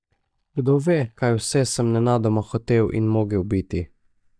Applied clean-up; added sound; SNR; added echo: neural mask model DeepFilterNet 3.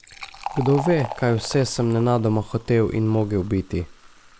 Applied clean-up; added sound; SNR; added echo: none; Fill (with liquid); 15 dB; none.